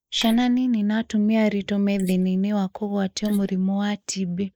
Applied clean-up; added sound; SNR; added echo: neural mask model Resemble Enhance denoiser.